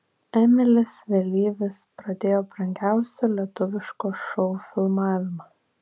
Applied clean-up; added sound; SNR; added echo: none; none; none; none.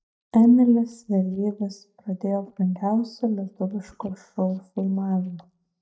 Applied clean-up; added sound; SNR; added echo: neural mask model DeepFilterNet 3.